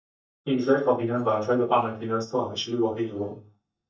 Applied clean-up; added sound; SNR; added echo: neural mask model DeepFilterNet 3.